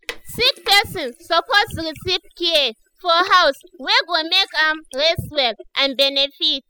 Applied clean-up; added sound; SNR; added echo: classical method spectral subtraction.